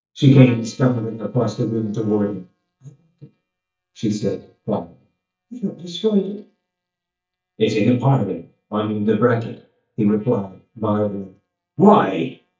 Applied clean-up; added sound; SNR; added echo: neural mask model DeepFilterNet 3.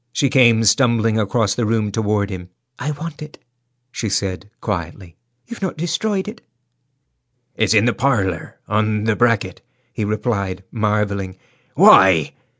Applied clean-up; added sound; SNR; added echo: none; none; none; none.